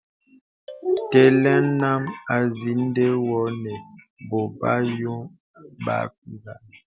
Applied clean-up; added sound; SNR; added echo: none; Marimba, xylophone; 18 dB; none.